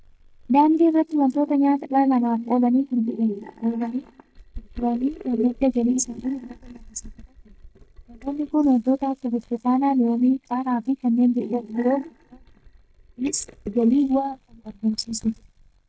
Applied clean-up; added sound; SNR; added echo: neural mask model DeepFilterNet 3.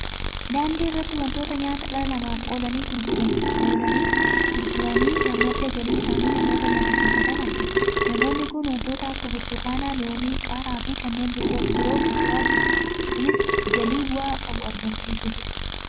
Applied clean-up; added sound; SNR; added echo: none; Tools + Burping, eructation; -5 dB; none.